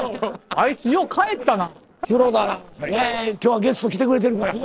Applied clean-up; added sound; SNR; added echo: neural separator model SepFormer DNS4.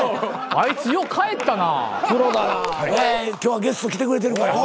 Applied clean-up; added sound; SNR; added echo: none; Bark; 7 dB; none.